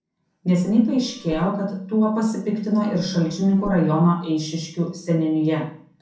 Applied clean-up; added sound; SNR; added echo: none; Meow; 20 dB; reverberation time 0.5 s.